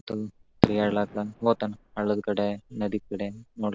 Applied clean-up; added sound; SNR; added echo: none; Fireworks; 5 dB; none.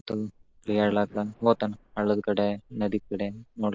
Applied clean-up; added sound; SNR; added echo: neural mask model Resemble Enhance denoiser.